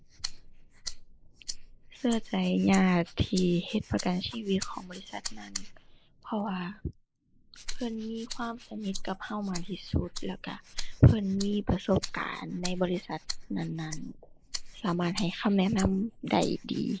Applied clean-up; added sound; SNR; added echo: neural mask model Resemble Enhance denoiser.